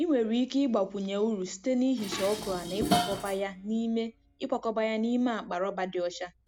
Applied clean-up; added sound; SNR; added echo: none; Dishes, pots, and pans; 9 dB; none.